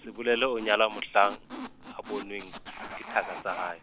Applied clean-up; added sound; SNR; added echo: none; Squeak; 12 dB; none.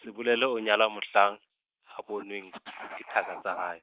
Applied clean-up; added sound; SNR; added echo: neural mask model Resemble Enhance denoiser.